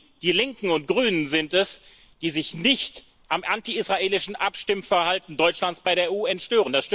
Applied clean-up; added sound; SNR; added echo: neural separator model SepFormer DNS4.